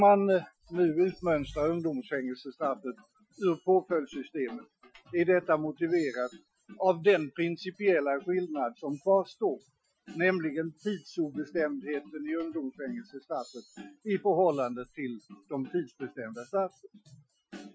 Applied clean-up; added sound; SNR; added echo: classical method Wiener filter.